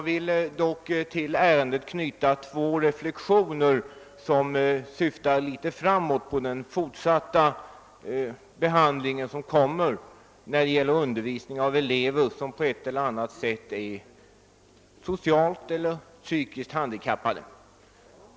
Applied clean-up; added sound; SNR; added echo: none; none; none; none.